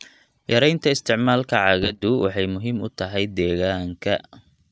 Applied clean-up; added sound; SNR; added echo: neural mask model DeepFilterNet 3.